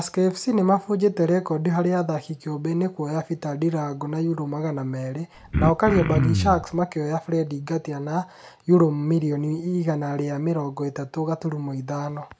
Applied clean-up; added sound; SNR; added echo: none; Cough; 0 dB; none.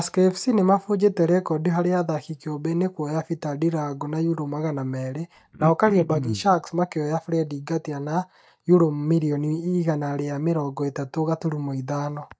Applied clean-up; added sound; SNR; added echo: neural mask model DeepFilterNet 3.